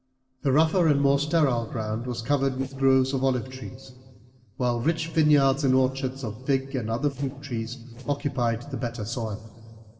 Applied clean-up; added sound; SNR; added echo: neural separator model SepFormer DNS4.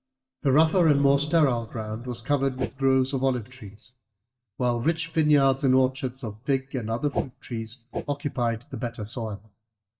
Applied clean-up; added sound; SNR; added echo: neural mask model DeepFilterNet 3.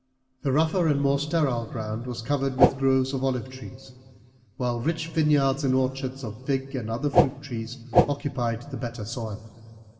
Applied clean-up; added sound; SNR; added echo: none; Whoosh, swoosh, swish; -5 dB; reverberation time 2.0 s.